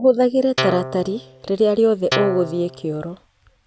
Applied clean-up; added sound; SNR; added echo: none; Guitar; 7 dB; none.